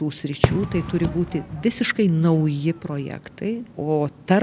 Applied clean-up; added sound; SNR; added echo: none; Fireworks; 7 dB; none.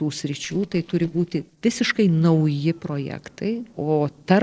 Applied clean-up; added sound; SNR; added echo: neural separator model SepFormer DNS4.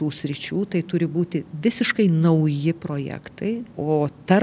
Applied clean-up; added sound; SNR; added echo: none; none; none; none.